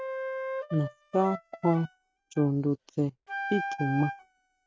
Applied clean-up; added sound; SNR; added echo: neural mask model RNNoise.